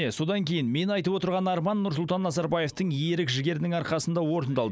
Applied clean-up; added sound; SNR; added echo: none; none; none; none.